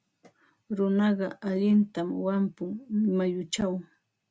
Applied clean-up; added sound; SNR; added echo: none; none; none; none.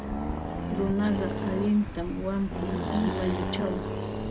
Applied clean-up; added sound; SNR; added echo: none; Accelerating, revving, vroom; 1 dB; none.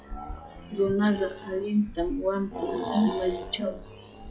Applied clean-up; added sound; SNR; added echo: classical method log-MMSE.